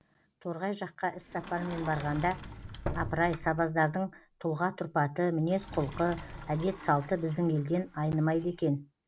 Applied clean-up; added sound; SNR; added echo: none; Sliding door; 13 dB; none.